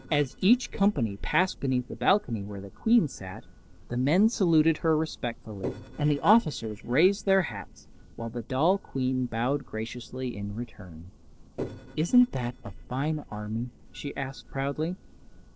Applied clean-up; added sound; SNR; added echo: neural separator model SepFormer DNS4.